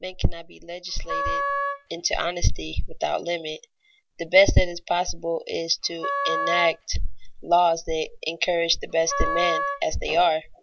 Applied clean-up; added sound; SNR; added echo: none; Wind instrument, woodwind instrument; 5 dB; none.